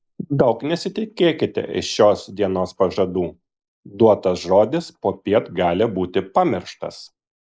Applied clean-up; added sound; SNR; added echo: neural mask model Resemble Enhance denoiser.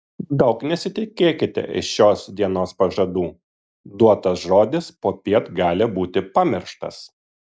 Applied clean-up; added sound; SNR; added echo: none; none; none; none.